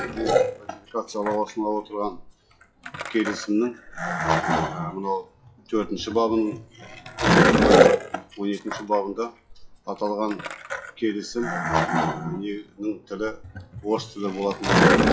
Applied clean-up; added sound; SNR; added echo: classical method WPE with log-MMSE.